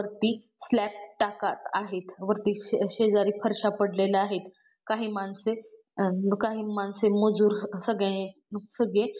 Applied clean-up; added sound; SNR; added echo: none; none; none; none.